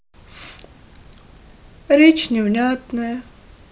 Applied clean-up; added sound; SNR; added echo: none; none; none; none.